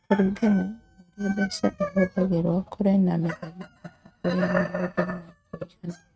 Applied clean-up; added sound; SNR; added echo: neural mask model RNNoise.